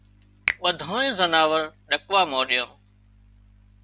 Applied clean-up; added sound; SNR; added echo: none; Finger snapping; 10 dB; none.